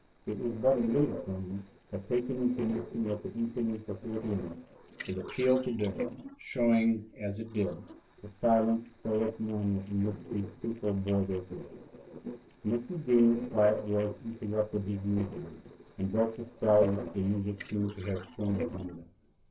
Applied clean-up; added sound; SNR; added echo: neural separator model SepFormer DNS4.